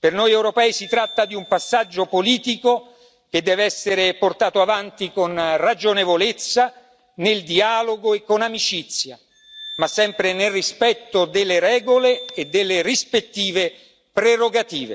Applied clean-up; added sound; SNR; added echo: none; Glass; 19 dB; none.